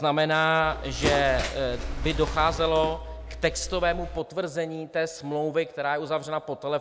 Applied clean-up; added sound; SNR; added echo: none; Bird; 6 dB; none.